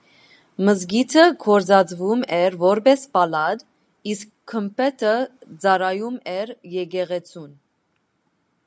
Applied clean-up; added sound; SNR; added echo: none; none; none; none.